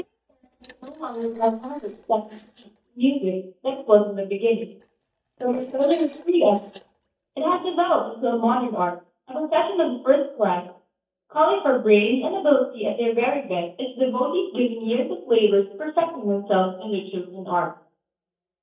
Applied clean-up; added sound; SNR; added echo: neural mask model DeepFilterNet 3.